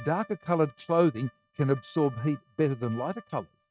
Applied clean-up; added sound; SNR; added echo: neural mask model RNNoise.